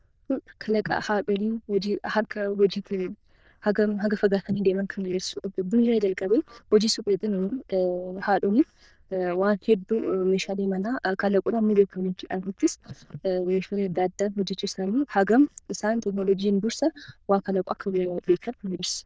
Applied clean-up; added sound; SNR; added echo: neural diffusion model UNIVERSE++.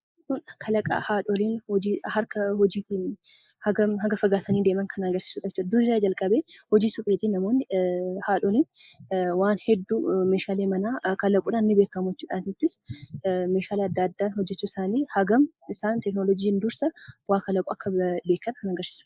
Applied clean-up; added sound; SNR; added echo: neural mask model Resemble Enhance denoiser.